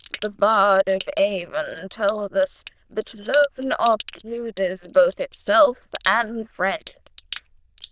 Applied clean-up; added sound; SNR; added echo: neural diffusion model UNIVERSE++.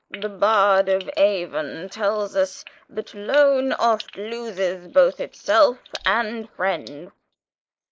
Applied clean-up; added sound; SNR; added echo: neural mask model Resemble Enhance denoiser.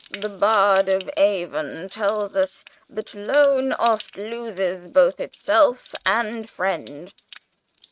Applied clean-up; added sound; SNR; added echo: neural mask model RNNoise.